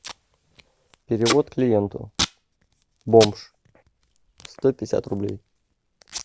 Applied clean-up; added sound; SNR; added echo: none; Packing tape, duct tape; 9 dB; none.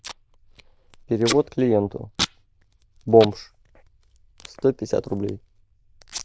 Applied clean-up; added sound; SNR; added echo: neural diffusion model UNIVERSE++.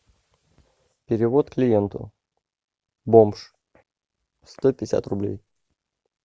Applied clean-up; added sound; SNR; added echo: none; none; none; none.